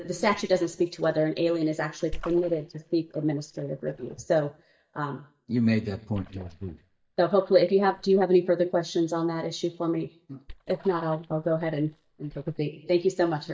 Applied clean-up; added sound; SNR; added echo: neural mask model DeepFilterNet 3.